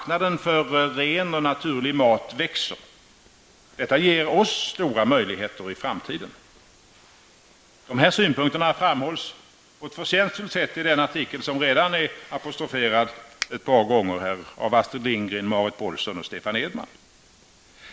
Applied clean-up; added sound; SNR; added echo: neural mask model Resemble Enhance denoiser.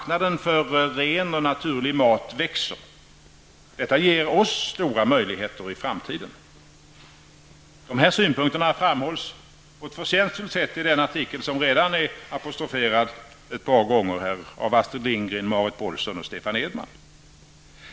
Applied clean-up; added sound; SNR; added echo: none; none; none; none.